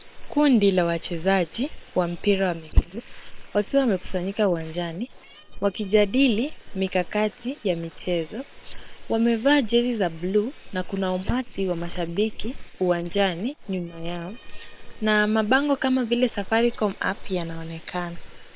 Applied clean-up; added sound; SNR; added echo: neural separator model SepFormer WHAM!.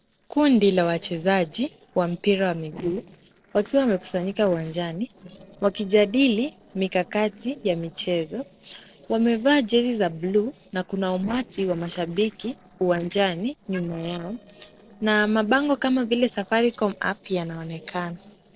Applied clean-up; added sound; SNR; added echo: neural separator model SepFormer DNS4.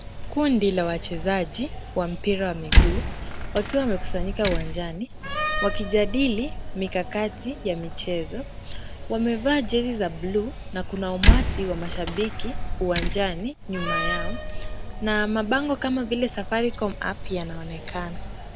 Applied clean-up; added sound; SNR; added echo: none; Slam; 0 dB; none.